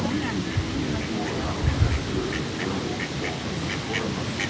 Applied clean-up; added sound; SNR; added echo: none; Fowl; -5 dB; reverberation time 0.9 s.